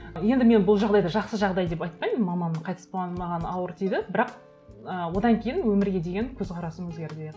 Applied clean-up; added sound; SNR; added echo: none; none; none; none.